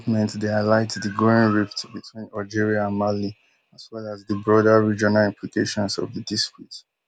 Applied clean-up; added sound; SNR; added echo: none; none; none; none.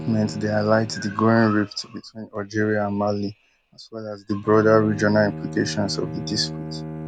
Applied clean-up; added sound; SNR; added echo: none; Bowed string instrument; 13 dB; none.